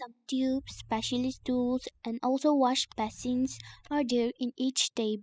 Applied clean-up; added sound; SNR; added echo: classical method spectral subtraction.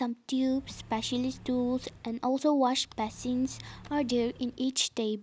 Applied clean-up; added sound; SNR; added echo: none; Accelerating, revving, vroom / Car; 20 dB; none.